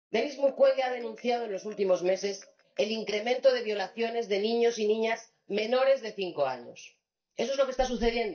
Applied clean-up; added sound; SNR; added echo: neural mask model DeepFilterNet 3.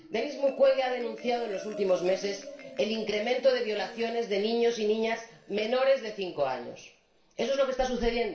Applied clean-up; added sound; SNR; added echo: none; Marimba, xylophone; 18 dB; reverberation time 0.5 s.